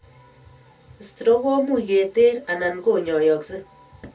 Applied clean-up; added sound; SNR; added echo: none; none; none; reverberation time 0.2 s.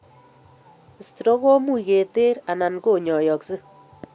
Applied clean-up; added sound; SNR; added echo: none; none; none; none.